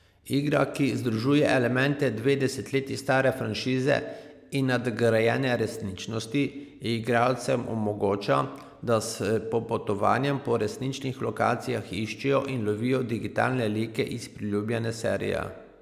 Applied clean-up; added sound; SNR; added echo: none; none; none; none.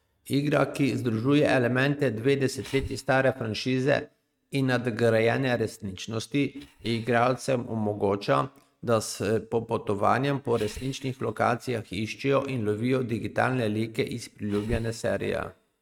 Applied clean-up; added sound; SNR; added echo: neural mask model RNNoise.